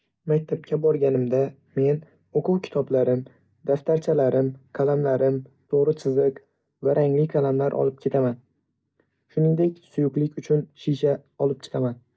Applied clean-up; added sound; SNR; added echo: none; none; none; none.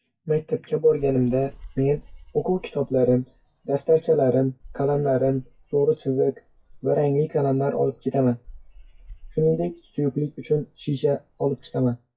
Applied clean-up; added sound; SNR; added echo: classical method WPE with log-MMSE.